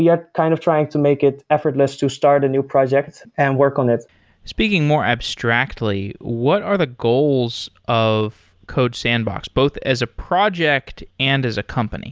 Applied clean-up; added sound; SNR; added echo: none; none; none; none.